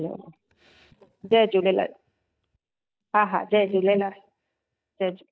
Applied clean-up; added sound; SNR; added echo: neural mask model DeepFilterNet 3.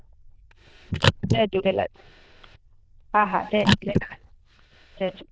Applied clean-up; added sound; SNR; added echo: neural diffusion model UNIVERSE++.